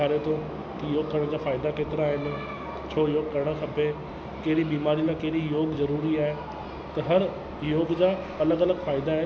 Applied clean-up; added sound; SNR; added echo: none; none; none; none.